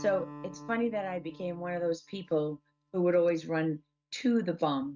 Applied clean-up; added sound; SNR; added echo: neural mask model RNNoise.